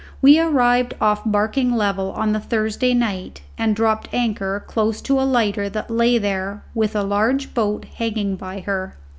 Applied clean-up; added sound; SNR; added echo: none; none; none; none.